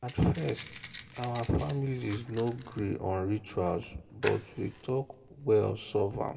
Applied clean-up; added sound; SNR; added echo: none; Fire; 16 dB; reverberation time 0.9 s.